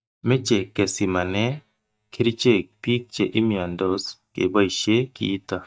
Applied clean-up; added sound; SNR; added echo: neural mask model DeepFilterNet 3.